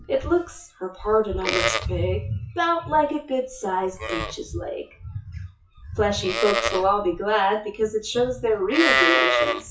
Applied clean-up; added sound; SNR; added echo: classical method WPE with log-MMSE.